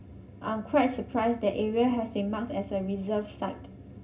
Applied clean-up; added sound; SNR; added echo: none; none; none; reverberation time 0.4 s.